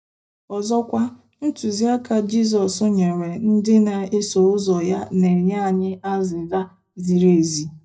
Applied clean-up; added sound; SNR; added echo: none; none; none; reverberation time 0.3 s.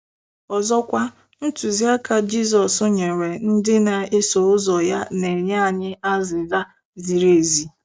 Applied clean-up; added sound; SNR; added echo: none; none; none; none.